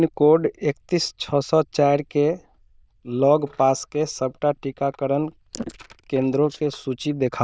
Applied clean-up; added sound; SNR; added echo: neural diffusion model UNIVERSE++.